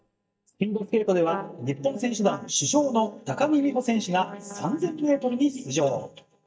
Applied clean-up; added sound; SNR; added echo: neural mask model DeepFilterNet 3.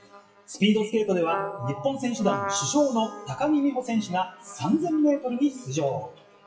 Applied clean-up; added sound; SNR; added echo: classical method WPE with log-MMSE.